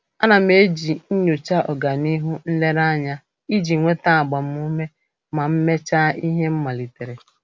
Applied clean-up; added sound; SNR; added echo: none; none; none; none.